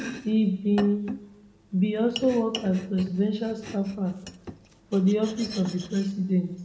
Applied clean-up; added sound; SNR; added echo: none; Domestic sounds, home sounds; 14 dB; reverberation time 0.9 s.